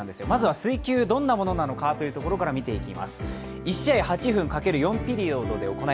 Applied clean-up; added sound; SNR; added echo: none; none; none; none.